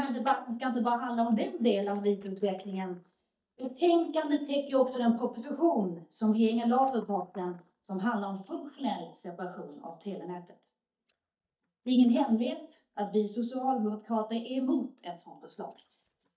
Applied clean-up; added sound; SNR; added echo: neural mask model DeepFilterNet 3.